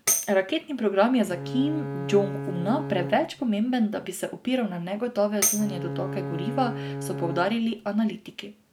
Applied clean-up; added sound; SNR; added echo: none; Tambourine + Bowed string instrument; 5 dB; none.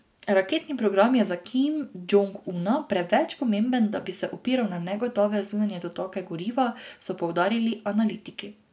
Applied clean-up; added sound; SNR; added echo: none; none; none; none.